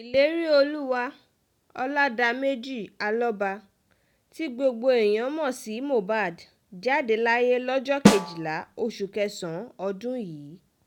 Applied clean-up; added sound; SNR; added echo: none; Snare drum; -2 dB; none.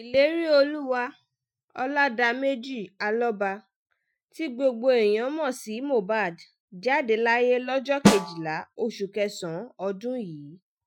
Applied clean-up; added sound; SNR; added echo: classical method Wiener filter.